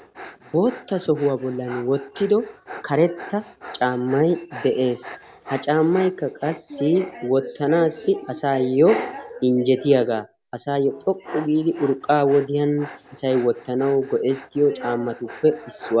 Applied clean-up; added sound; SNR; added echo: none; Dog; 18 dB; none.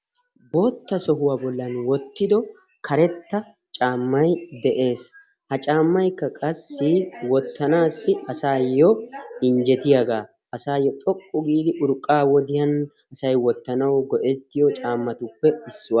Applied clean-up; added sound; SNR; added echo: none; none; none; none.